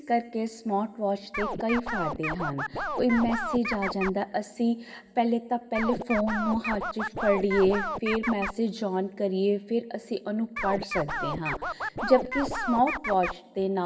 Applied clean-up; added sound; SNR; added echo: none; Scratching (performance technique); 4 dB; reverberation time 2.5 s.